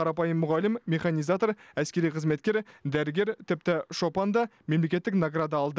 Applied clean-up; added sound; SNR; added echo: none; none; none; none.